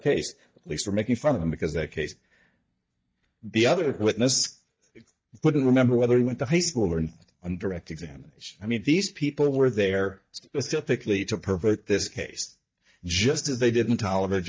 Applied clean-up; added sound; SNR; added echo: neural mask model DeepFilterNet 3.